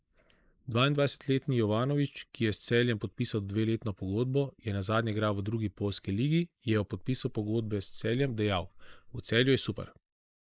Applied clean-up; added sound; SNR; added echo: neural mask model Resemble Enhance denoiser.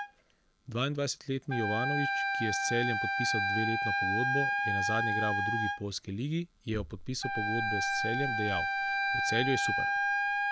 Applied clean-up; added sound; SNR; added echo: none; Wind instrument, woodwind instrument; -3 dB; none.